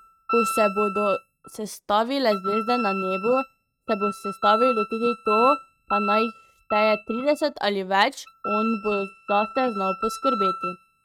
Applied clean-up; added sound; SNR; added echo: neural mask model RNNoise.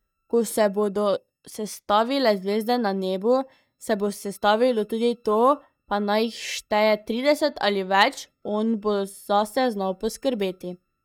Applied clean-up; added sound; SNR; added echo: neural mask model DeepFilterNet 3.